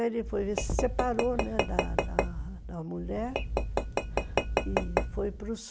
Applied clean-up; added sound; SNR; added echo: none; Tap / Glass; -3 dB; none.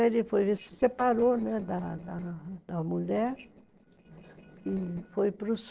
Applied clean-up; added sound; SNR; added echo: neural separator model SepFormer DNS4.